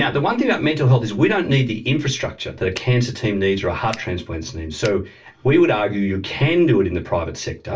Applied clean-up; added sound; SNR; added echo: none; Finger snapping; 18 dB; reverberation time 0.2 s.